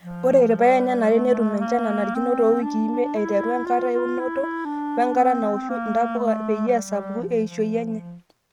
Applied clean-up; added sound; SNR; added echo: neural mask model RNNoise.